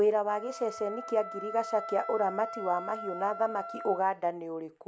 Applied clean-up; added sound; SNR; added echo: none; Wind instrument, woodwind instrument; 11 dB; none.